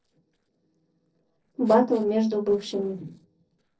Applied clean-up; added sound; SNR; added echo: neural separator model SepFormer DNS4.